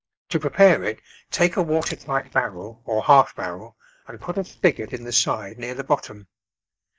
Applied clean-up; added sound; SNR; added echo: neural mask model DeepFilterNet 3.